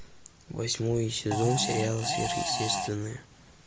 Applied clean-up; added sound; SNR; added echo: none; Fart; 3 dB; none.